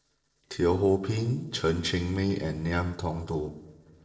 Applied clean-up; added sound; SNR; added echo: neural separator model SepFormer DNS4.